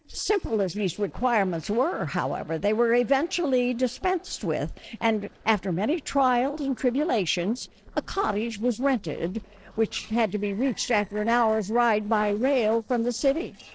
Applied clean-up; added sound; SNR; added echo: neural separator model SepFormer DNS4.